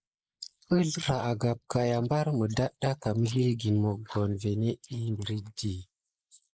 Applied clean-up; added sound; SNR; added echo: neural mask model Resemble Enhance denoiser.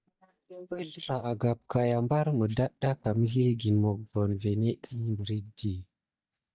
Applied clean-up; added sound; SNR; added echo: neural mask model DeepFilterNet 3.